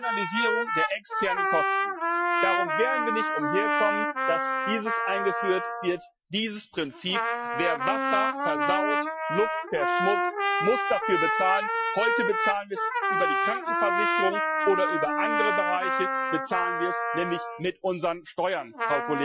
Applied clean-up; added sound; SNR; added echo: classical method Wiener filter.